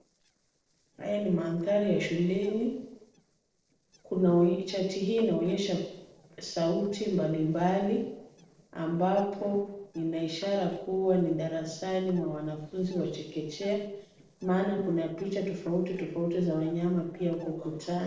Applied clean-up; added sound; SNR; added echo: neural separator model SepFormer DNS4.